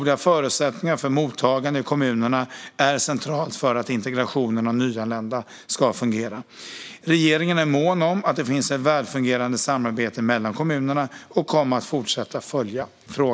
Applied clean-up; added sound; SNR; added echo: none; none; none; none.